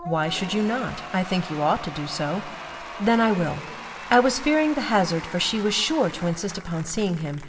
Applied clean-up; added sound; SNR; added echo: none; Applause / Crowd / Cheering; 13 dB; reverberation time 1.5 s.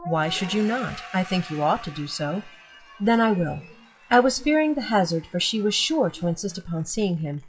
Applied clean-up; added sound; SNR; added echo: classical method WPE with log-MMSE.